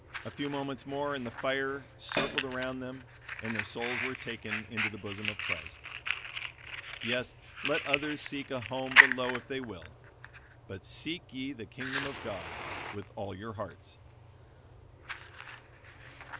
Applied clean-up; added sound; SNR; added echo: none; Hi-hat + Fire; -3 dB; none.